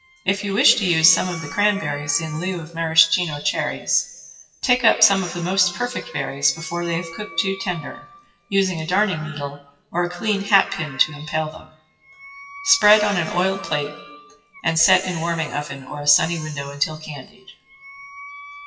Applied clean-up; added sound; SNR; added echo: classical method WPE with log-MMSE.